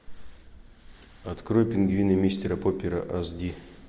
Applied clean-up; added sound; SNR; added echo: none; none; none; none.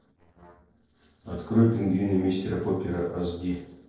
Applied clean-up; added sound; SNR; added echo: neural separator model SepFormer DNS4.